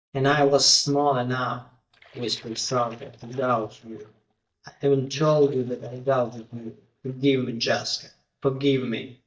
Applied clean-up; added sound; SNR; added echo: neural mask model DeepFilterNet 3.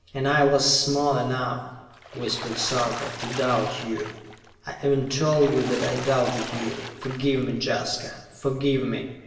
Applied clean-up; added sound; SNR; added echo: none; Water / Splash, splatter; 11 dB; reverberation time 1.0 s.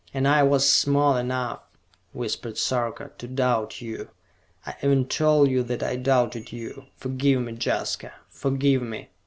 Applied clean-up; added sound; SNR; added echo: none; none; none; none.